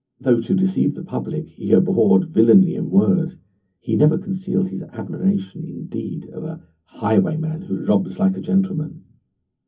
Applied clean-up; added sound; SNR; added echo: none; none; none; reverberation time 0.3 s.